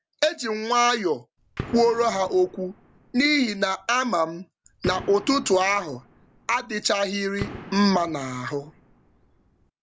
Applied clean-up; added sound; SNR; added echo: none; Gunshot, gunfire; 16 dB; none.